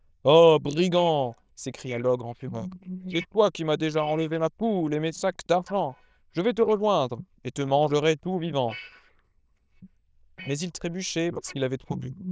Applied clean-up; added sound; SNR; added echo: neural diffusion model UNIVERSE++.